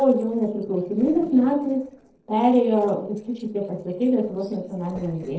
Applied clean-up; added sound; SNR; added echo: neural separator model SepFormer DNS4.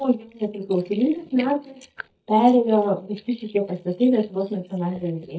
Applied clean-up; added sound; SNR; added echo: neural mask model DeepFilterNet 3.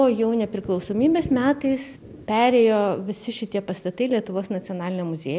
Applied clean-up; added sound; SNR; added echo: none; none; none; none.